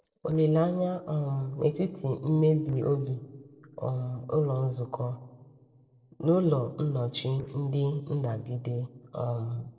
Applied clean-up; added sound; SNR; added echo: neural separator model SepFormer DNS4.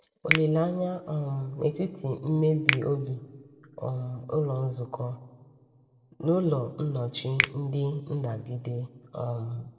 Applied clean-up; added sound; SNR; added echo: none; Finger snapping; 6 dB; reverberation time 1.3 s.